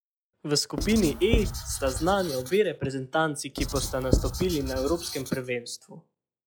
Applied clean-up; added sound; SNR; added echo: classical method log-MMSE.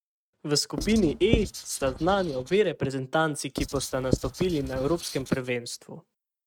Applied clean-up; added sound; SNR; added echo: neural mask model RNNoise.